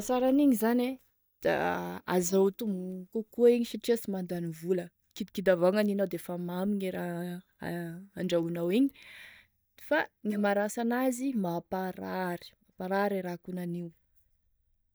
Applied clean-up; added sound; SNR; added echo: neural mask model DeepFilterNet 3.